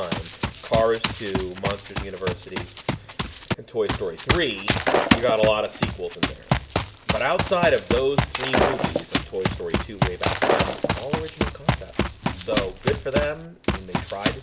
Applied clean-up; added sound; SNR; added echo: none; Run + Shatter; -2 dB; none.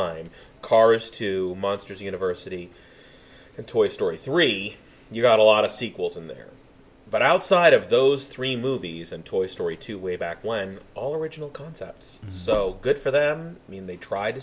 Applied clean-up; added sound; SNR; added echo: none; none; none; none.